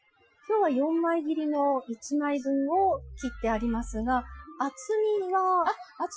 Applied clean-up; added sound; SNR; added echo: classical method Wiener filter.